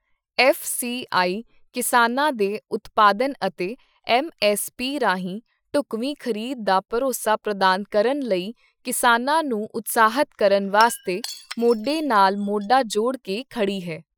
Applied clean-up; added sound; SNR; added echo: classical method Wiener filter.